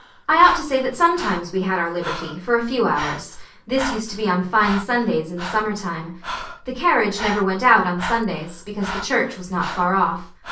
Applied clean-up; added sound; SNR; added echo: none; Breathing; 12 dB; reverberation time 0.4 s.